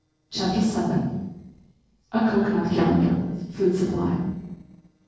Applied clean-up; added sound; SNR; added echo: neural separator model SepFormer DNS4.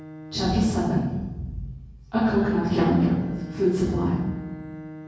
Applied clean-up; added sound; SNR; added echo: none; Bowed string instrument; 15 dB; reverberation time 1.3 s.